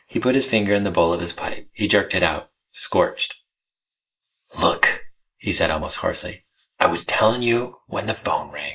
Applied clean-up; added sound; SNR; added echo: neural mask model Resemble Enhance denoiser.